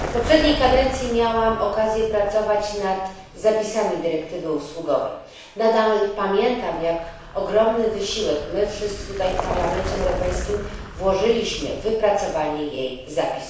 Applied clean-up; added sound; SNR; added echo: none; Vehicle; 11 dB; reverberation time 0.7 s.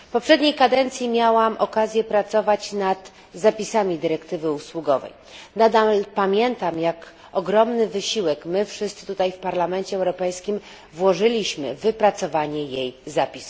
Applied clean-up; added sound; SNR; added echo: none; none; none; none.